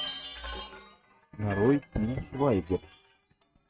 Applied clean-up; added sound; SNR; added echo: neural mask model RNNoise.